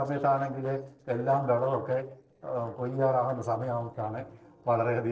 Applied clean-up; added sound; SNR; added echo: neural separator model SepFormer DNS4.